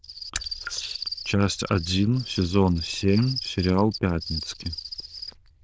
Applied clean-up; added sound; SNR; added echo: neural diffusion model UNIVERSE++.